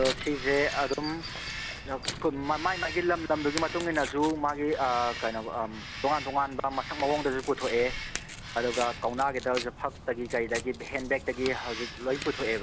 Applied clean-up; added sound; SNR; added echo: none; Bird vocalization, bird call, bird song + Tearing; 9 dB; none.